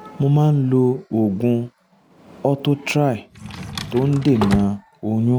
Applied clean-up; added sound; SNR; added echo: none; Drawer open or close; 10 dB; none.